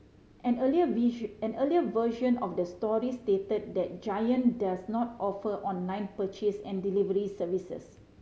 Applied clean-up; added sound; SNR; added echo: none; none; none; none.